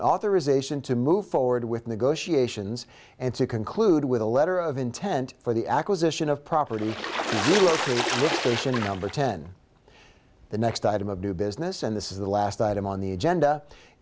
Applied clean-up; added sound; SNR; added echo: none; Water / Splash, splatter; 4 dB; none.